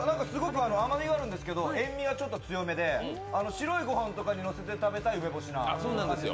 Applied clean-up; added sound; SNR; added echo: none; Bowed string instrument; 14 dB; none.